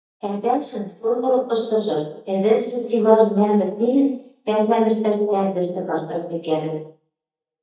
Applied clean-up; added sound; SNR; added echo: neural mask model DeepFilterNet 3.